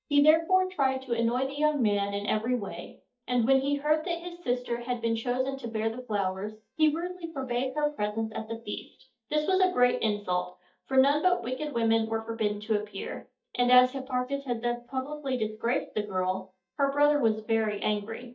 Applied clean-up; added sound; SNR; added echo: neural mask model DeepFilterNet 3.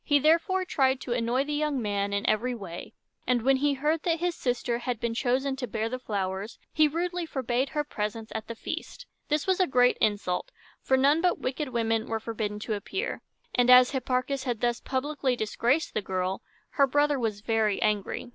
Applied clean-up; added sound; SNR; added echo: none; none; none; none.